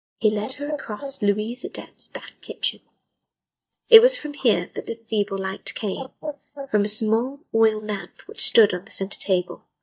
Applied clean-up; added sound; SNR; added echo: neural mask model DeepFilterNet 3.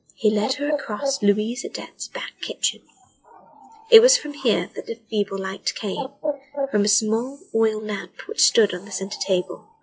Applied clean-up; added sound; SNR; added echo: classical method WPE with log-MMSE.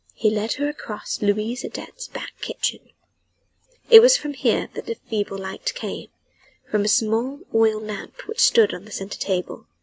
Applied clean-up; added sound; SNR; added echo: none; none; none; none.